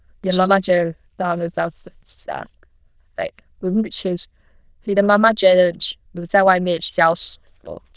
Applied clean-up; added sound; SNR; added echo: neural diffusion model UNIVERSE++.